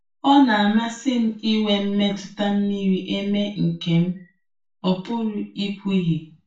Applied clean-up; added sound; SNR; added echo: none; none; none; reverberation time 0.3 s.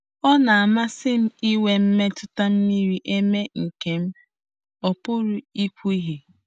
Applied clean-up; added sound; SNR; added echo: none; none; none; none.